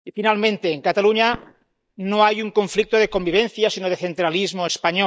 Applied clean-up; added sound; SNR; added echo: neural mask model DeepFilterNet 3.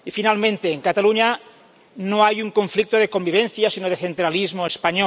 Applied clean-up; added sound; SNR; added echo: none; none; none; none.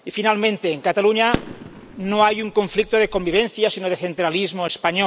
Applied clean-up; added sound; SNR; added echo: none; Fireworks; 12 dB; none.